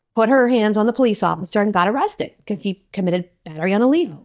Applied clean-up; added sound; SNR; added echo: neural mask model DeepFilterNet 3.